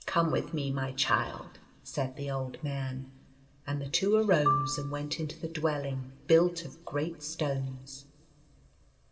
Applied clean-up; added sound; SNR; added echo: none; Marimba, xylophone; 5 dB; reverberation time 1.8 s.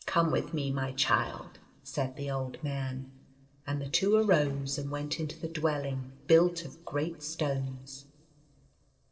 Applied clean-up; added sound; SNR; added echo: neural separator model SepFormer DNS4.